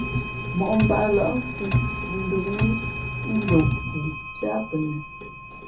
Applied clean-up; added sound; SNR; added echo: none; Clock; 2 dB; reverberation time 0.3 s.